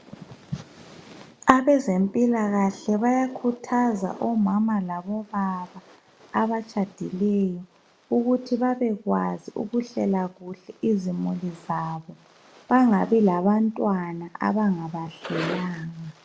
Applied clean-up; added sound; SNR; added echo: none; none; none; none.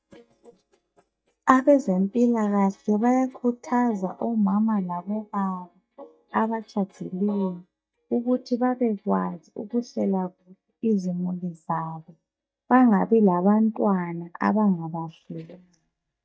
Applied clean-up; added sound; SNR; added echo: neural mask model DeepFilterNet 3.